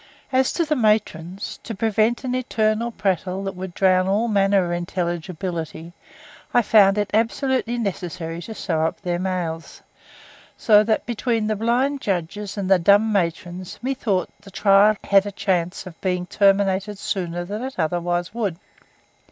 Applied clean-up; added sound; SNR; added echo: none; none; none; none.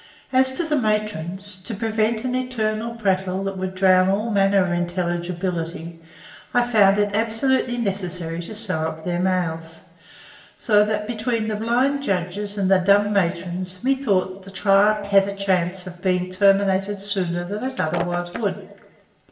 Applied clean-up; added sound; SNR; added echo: none; Shatter; 12 dB; reverberation time 0.7 s.